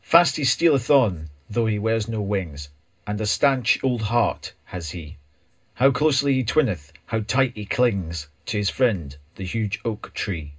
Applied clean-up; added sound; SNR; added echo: none; none; none; reverberation time 0.2 s.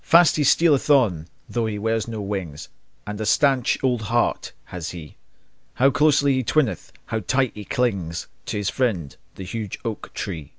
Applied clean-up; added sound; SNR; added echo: none; none; none; none.